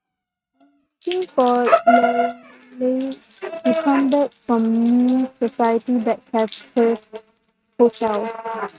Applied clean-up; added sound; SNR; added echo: neural mask model RNNoise.